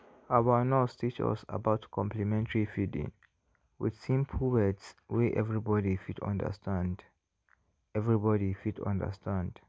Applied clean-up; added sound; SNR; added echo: none; none; none; none.